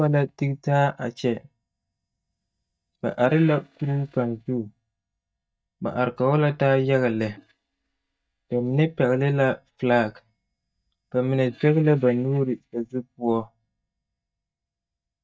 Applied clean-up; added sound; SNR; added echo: neural mask model DeepFilterNet 3.